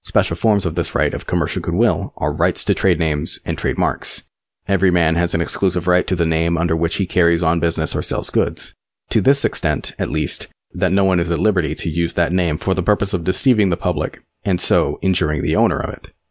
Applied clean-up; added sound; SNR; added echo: none; none; none; none.